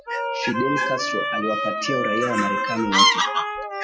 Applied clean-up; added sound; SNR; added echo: classical method Wiener filter.